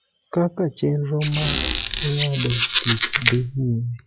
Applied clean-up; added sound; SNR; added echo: classical method log-MMSE.